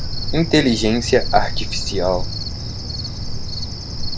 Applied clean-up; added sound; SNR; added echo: none; Cricket; 1 dB; none.